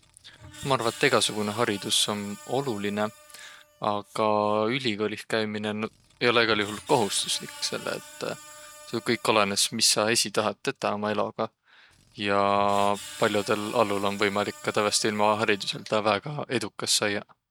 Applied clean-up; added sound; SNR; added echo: none; Screech; 20 dB; none.